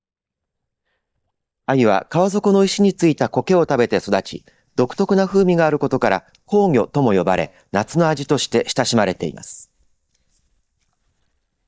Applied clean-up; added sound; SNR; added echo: neural mask model DeepFilterNet 3.